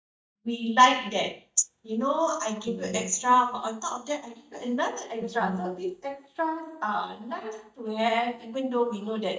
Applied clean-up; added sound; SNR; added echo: neural mask model DeepFilterNet 3.